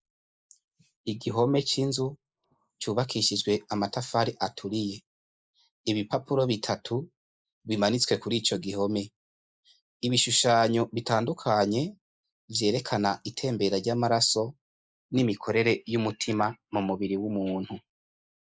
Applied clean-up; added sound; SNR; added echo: neural mask model Resemble Enhance denoiser.